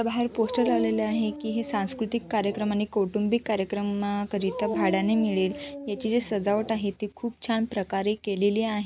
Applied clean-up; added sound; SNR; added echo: none; Dog; 10 dB; none.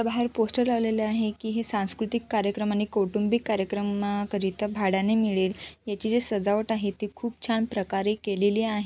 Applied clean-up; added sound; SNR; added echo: none; none; none; none.